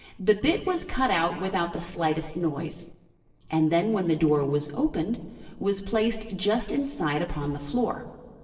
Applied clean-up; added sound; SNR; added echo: neural separator model SepFormer DNS4.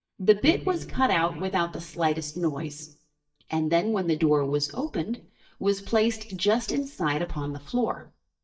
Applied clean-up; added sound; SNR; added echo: neural mask model DeepFilterNet 3.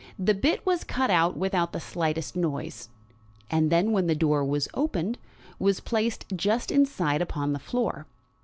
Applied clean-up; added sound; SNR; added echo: none; none; none; none.